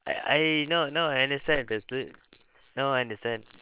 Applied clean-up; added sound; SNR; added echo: neural separator model SepFormer WHAM!.